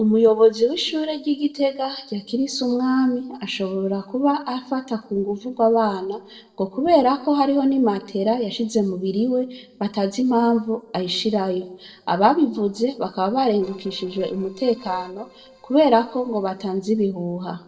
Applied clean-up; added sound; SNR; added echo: neural separator model SepFormer DNS4.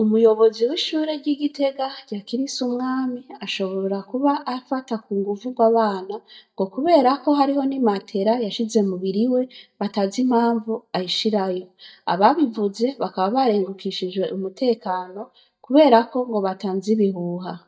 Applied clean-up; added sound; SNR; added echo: neural mask model DeepFilterNet 3.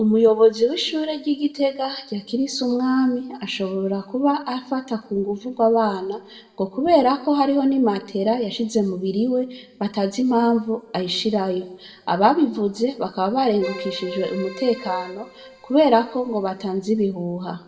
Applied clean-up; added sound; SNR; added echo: none; Keyboard (musical); 14 dB; reverberation time 0.8 s.